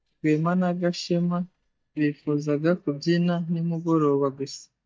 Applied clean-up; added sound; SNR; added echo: neural mask model DeepFilterNet 3.